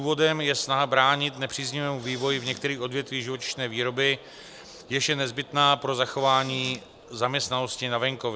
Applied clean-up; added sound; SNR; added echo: none; Squeak / Cupboard open or close; 17 dB; none.